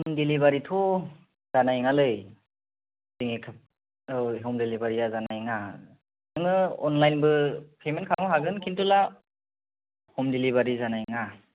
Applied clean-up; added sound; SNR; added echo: none; none; none; none.